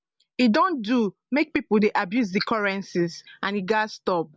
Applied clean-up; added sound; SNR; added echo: none; none; none; none.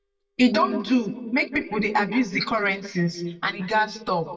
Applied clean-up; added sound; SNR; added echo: neural mask model DeepFilterNet 3.